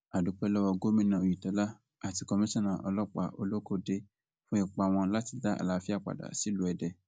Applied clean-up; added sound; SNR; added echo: none; none; none; none.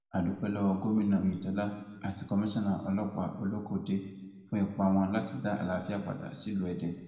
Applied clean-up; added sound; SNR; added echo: none; none; none; reverberation time 1.2 s.